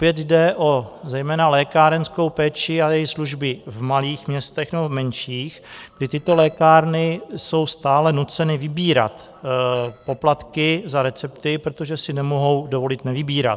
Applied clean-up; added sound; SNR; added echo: neural separator model SepFormer DNS4.